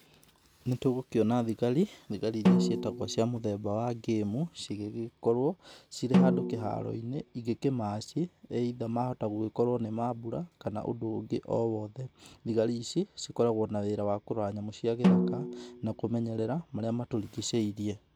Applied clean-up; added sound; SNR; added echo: none; Snare drum; -1 dB; none.